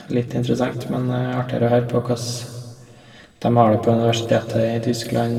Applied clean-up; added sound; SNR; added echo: none; none; none; reverberation time 1.5 s.